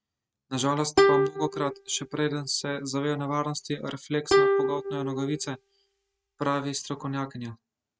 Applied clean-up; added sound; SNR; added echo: neural mask model RNNoise.